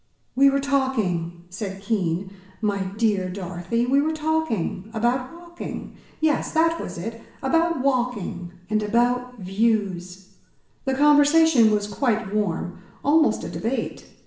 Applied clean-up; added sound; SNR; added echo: none; none; none; reverberation time 0.7 s.